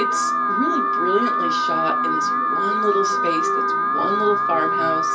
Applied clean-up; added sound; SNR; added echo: none; Alarm; -5 dB; reverberation time 0.3 s.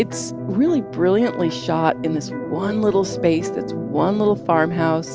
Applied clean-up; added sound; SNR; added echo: none; none; none; none.